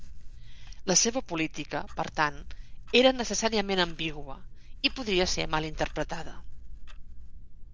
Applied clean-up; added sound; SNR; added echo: none; Clock; 7 dB; none.